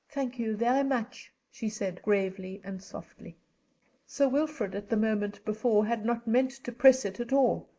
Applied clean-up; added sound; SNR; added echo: neural mask model Resemble Enhance denoiser.